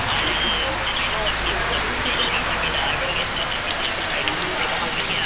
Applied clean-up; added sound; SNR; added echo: none; Rain; -4 dB; none.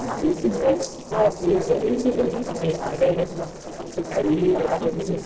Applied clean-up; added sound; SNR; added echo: neural separator model SepFormer DNS4.